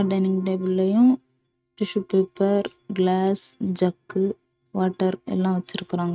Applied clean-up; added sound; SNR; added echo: neural mask model RNNoise.